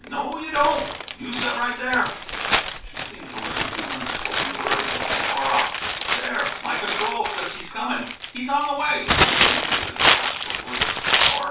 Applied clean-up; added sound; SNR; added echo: none; Crumpling, crinkling; -3 dB; reverberation time 0.3 s.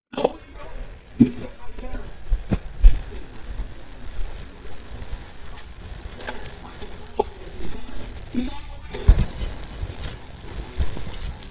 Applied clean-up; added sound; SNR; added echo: neural mask model DeepFilterNet 3.